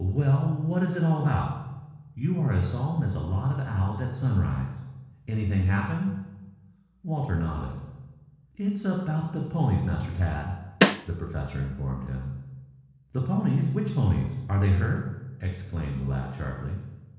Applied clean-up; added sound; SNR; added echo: none; Snare drum; -5 dB; reverberation time 1.1 s.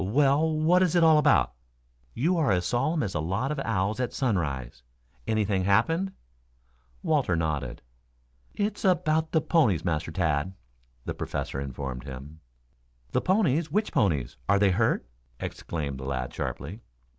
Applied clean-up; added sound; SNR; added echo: none; none; none; none.